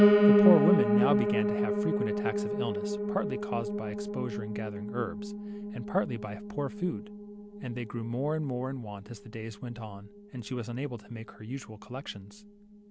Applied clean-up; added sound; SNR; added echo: none; Piano; -4 dB; none.